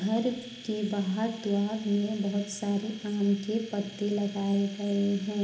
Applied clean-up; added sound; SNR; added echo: none; Domestic sounds, home sounds; 19 dB; reverberation time 0.8 s.